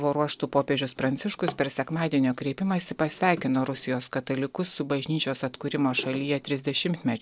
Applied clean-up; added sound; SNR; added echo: none; Drawer open or close; 20 dB; none.